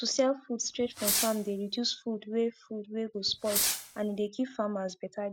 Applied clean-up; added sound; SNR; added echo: none; Fireworks; 2 dB; none.